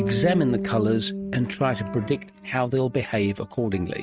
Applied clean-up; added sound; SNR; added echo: neural mask model RNNoise.